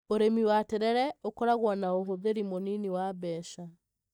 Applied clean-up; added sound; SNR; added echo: neural mask model DeepFilterNet 3.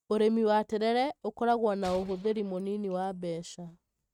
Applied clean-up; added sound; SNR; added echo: neural mask model RNNoise.